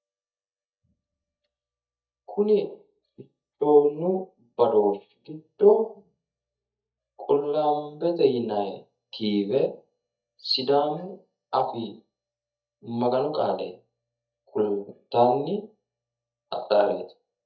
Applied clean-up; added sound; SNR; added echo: neural mask model DeepFilterNet 3.